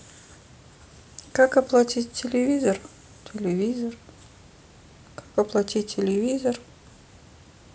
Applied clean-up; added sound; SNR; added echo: none; none; none; none.